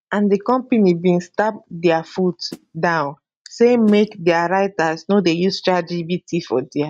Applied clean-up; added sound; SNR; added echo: neural mask model RNNoise.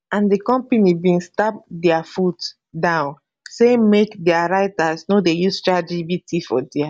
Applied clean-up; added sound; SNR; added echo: none; none; none; none.